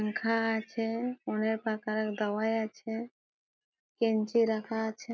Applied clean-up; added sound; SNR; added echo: none; none; none; none.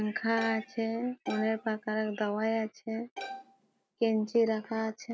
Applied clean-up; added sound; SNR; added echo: none; Bowed string instrument; 13 dB; none.